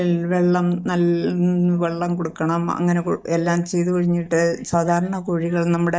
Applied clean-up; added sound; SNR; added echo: neural mask model DeepFilterNet 3.